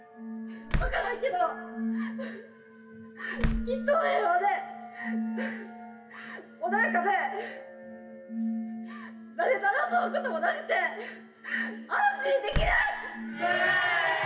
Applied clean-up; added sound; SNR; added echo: none; Slam; 4 dB; reverberation time 0.3 s.